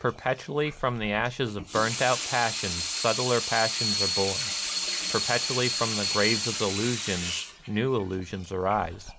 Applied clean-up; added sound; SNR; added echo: none; Sink (filling or washing) / Water tap, faucet; 3 dB; none.